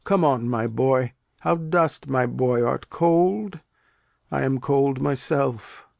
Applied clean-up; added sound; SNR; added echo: none; none; none; none.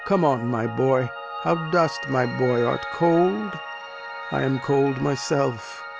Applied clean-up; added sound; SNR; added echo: none; Piano; 11 dB; none.